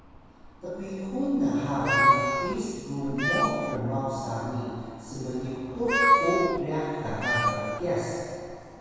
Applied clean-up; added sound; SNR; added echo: none; Meow; -1 dB; reverberation time 2.2 s.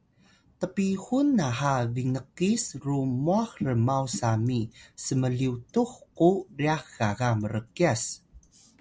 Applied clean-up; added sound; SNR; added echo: none; none; none; none.